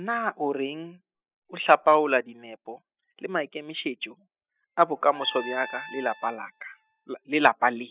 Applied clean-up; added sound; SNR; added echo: classical method spectral subtraction.